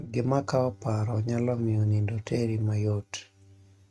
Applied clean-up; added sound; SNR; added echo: neural mask model RNNoise.